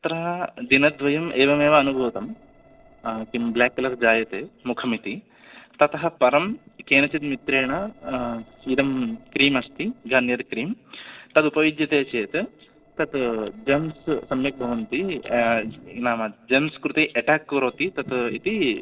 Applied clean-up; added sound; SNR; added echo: neural separator model SepFormer DNS4.